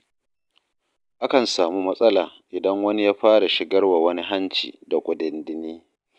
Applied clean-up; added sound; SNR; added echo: none; none; none; none.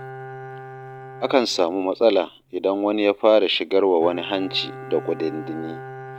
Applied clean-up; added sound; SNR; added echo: none; Bowed string instrument; 16 dB; none.